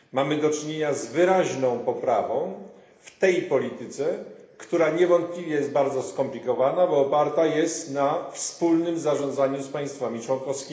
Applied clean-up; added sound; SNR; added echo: none; none; none; reverberation time 1.0 s.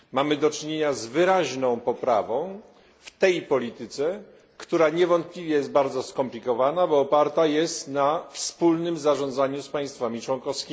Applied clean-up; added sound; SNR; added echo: none; none; none; none.